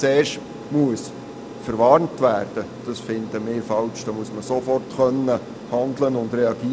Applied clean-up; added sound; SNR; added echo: none; Aircraft; 14 dB; none.